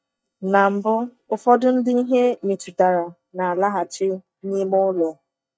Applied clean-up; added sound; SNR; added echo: neural mask model DeepFilterNet 3.